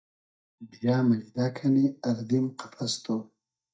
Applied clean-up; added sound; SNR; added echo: neural mask model DeepFilterNet 3.